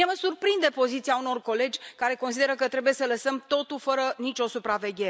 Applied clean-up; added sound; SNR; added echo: none; none; none; none.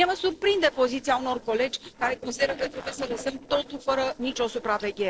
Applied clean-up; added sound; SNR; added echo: neural separator model SepFormer DNS4.